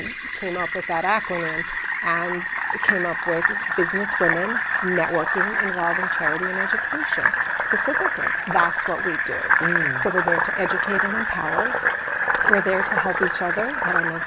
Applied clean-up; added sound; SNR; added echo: none; Fill (with liquid); -4 dB; none.